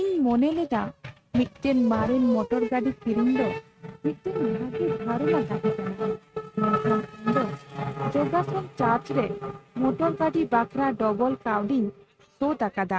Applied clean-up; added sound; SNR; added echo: neural mask model RNNoise.